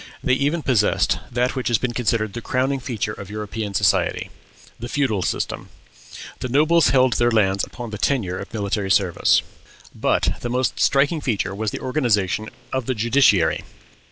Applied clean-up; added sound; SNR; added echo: none; none; none; none.